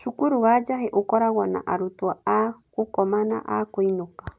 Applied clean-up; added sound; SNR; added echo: none; none; none; none.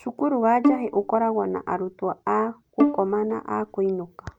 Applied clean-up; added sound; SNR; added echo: none; Bowed string instrument; 2 dB; none.